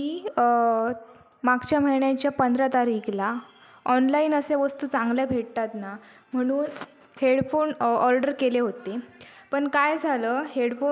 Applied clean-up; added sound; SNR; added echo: none; none; none; none.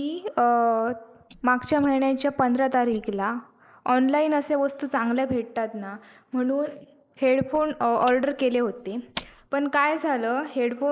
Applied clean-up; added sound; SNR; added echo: neural mask model Resemble Enhance denoiser.